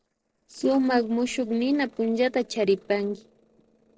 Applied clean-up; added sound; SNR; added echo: neural separator model SepFormer DNS4.